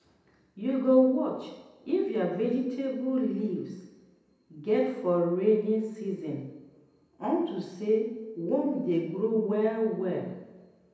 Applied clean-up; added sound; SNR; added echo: none; none; none; reverberation time 0.9 s.